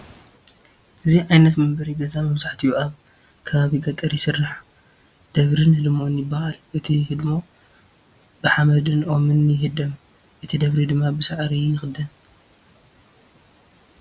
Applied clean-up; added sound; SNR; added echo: none; none; none; none.